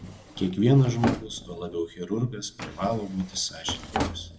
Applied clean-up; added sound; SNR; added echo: none; Drawer open or close; 8 dB; reverberation time 0.6 s.